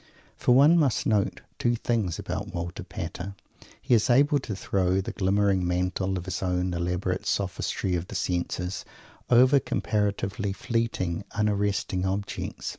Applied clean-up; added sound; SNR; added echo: none; none; none; none.